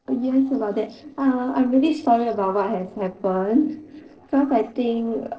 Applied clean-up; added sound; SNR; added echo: neural separator model SepFormer DNS4.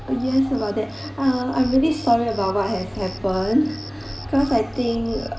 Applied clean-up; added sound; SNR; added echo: none; Cricket; 17 dB; reverberation time 0.9 s.